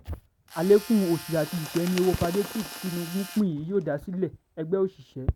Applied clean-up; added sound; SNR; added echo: none; Bird + Tools; 14 dB; none.